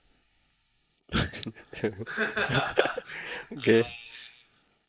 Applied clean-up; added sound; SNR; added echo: neural mask model Resemble Enhance denoiser.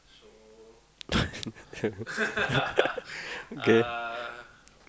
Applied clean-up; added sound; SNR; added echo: none; none; none; none.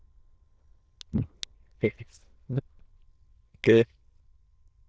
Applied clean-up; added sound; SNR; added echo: neural diffusion model UNIVERSE++.